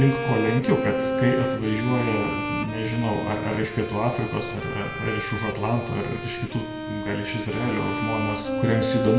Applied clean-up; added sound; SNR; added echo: none; Bowed string instrument; 4 dB; reverberation time 1.2 s.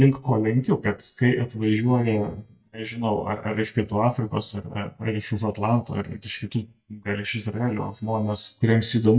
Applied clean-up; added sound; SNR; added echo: neural mask model DeepFilterNet 3.